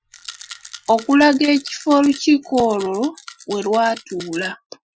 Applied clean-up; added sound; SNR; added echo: classical method Wiener filter.